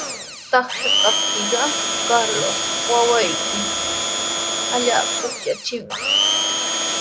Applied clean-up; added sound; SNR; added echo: none; Domestic sounds, home sounds; -2 dB; none.